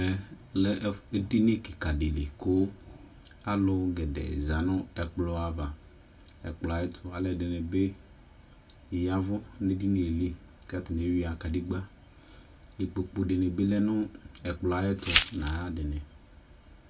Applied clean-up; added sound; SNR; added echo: none; Glass; -3 dB; reverberation time 0.2 s.